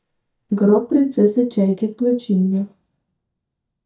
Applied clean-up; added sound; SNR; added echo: neural mask model DeepFilterNet 3.